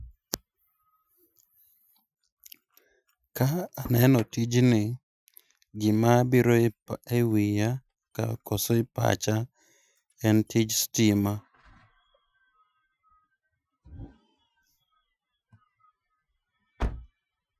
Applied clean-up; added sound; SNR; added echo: classical method Wiener filter.